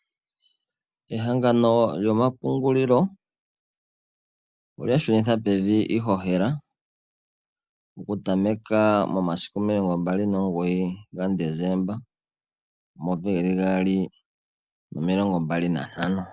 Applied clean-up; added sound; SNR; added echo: none; none; none; none.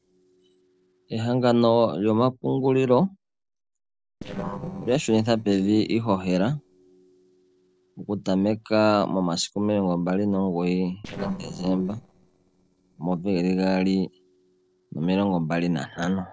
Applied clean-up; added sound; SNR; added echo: neural separator model SepFormer DNS4.